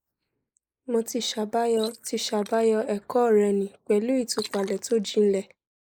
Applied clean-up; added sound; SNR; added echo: neural mask model Resemble Enhance denoiser.